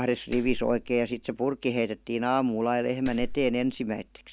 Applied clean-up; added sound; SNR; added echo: none; Clapping; 9 dB; none.